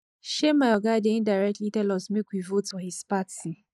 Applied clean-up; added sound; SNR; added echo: neural mask model Resemble Enhance denoiser.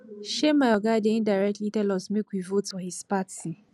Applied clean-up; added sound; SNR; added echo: none; none; none; none.